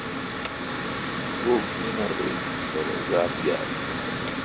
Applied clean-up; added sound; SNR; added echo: none; Mechanical fan; -1 dB; none.